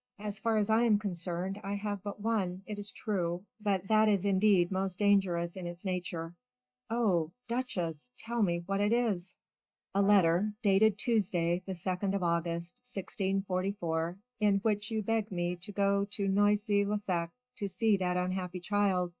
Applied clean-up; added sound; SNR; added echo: neural mask model DeepFilterNet 3.